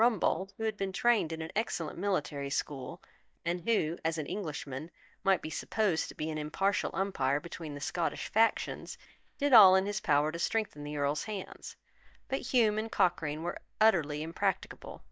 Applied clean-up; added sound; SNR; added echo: neural mask model DeepFilterNet 3.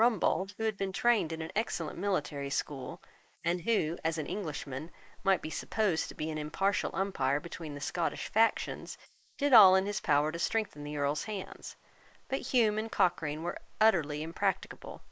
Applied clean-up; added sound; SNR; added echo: neural mask model Resemble Enhance denoiser.